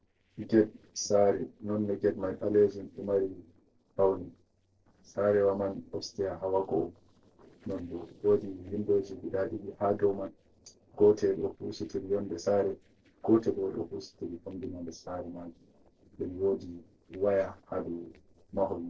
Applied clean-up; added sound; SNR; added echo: neural separator model SepFormer DNS4.